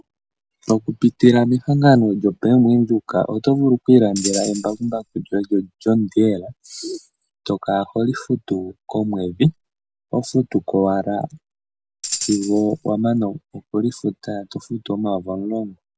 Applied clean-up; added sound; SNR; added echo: none; Tambourine; 11 dB; none.